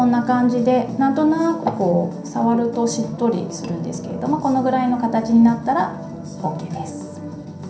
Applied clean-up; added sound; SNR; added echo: none; none; none; reverberation time 0.6 s.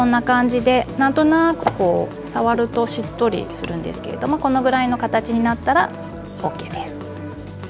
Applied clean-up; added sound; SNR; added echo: none; none; none; none.